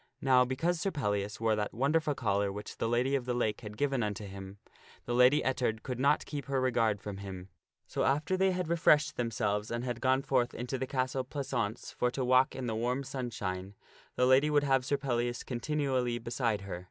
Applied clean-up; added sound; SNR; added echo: none; none; none; none.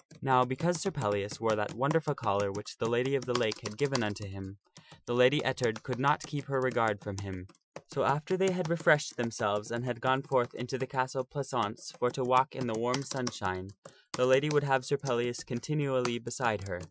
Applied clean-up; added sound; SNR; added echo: classical method Wiener filter.